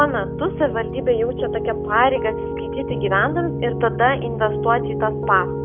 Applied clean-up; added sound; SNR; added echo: none; Piano; 4 dB; none.